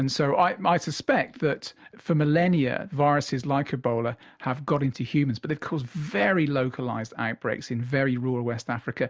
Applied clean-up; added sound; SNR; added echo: none; none; none; none.